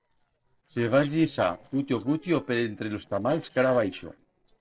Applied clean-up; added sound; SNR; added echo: neural separator model SepFormer DNS4.